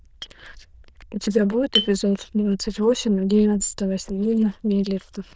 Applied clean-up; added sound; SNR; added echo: neural diffusion model UNIVERSE++.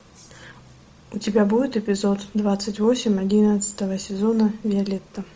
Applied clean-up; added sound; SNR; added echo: none; none; none; none.